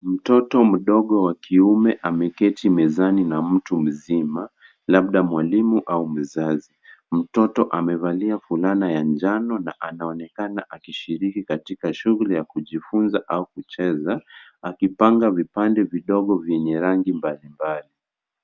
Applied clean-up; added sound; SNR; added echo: none; none; none; none.